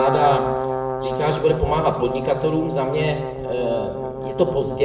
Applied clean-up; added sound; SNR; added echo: none; Brass instrument; 4 dB; reverberation time 0.7 s.